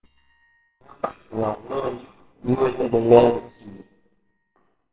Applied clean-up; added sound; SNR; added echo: neural separator model SepFormer WHAMR!.